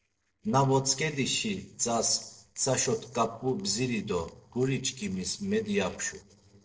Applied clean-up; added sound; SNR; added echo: neural separator model SepFormer DNS4.